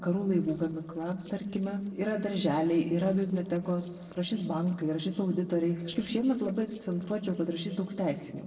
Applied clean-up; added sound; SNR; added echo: neural separator model SepFormer DNS4.